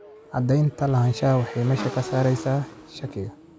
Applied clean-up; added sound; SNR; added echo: none; Motorcycle / Engine; 14 dB; none.